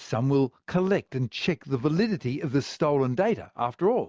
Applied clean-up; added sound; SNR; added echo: none; none; none; none.